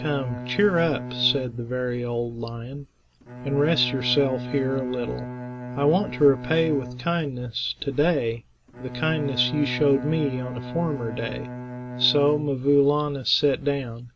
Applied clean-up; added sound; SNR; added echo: none; Bowed string instrument; 10 dB; none.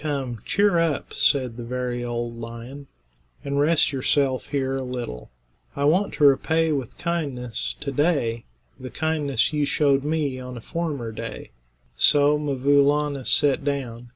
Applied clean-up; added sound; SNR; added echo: none; none; none; none.